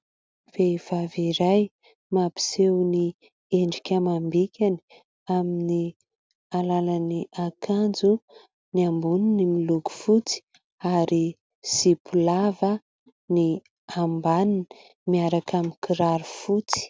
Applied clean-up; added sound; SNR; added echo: none; none; none; none.